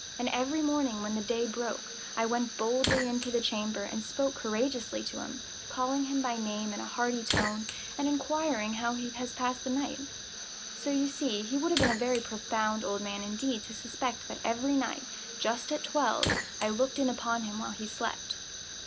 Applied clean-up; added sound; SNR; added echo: none; Fire; 6 dB; none.